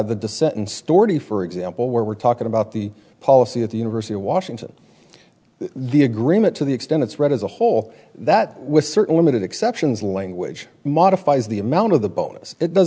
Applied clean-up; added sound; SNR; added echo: none; none; none; none.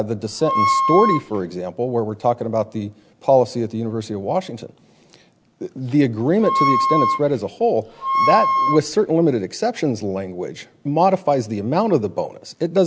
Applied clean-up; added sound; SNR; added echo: none; Wind instrument, woodwind instrument; 0 dB; none.